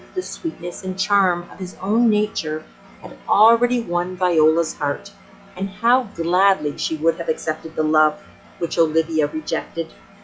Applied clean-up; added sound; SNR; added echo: classical method log-MMSE.